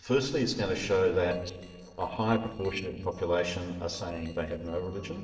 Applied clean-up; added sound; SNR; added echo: neural separator model SepFormer DNS4.